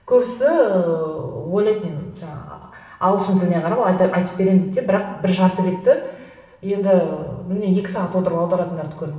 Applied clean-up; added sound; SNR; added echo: none; none; none; reverberation time 1.1 s.